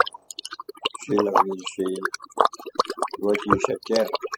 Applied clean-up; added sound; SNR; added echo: classical method spectral subtraction.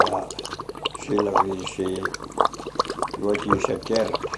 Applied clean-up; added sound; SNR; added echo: none; Liquid; -2 dB; none.